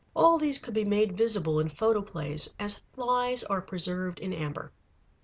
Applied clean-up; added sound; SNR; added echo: none; none; none; none.